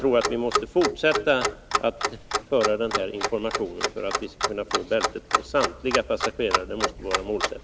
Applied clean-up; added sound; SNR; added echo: none; Clock; 2 dB; none.